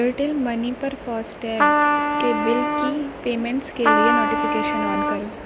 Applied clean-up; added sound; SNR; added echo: none; Trumpet; -3 dB; none.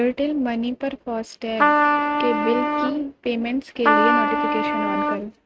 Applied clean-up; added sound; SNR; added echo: neural mask model RNNoise.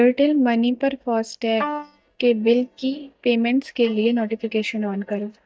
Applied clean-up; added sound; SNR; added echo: neural mask model DeepFilterNet 3.